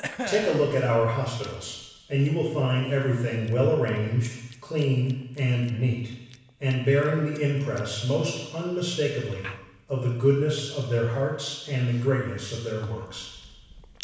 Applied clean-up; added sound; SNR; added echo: none; Chewing, mastication / Cough; 19 dB; reverberation time 1.1 s.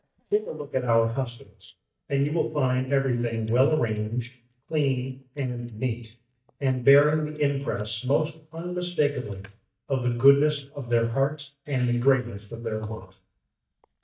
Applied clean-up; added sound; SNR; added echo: neural mask model DeepFilterNet 3.